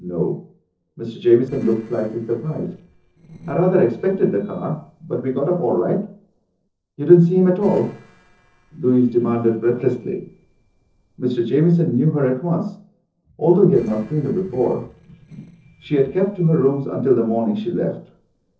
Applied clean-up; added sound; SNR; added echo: neural separator model SepFormer DNS4.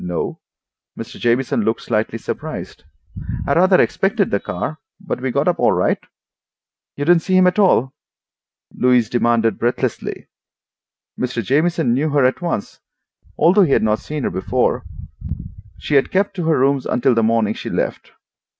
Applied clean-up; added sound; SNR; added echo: none; none; none; none.